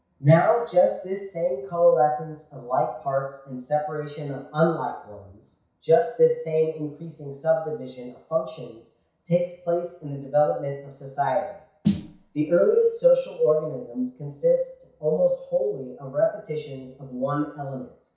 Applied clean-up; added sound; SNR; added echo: none; Snare drum; 7 dB; reverberation time 0.6 s.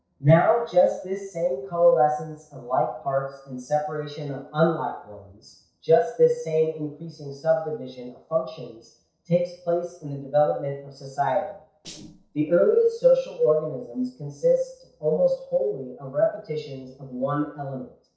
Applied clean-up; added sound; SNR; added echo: neural separator model SepFormer DNS4.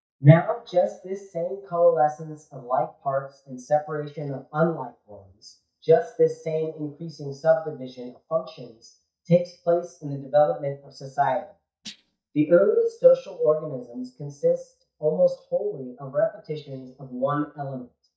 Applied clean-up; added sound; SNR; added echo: neural mask model DeepFilterNet 3.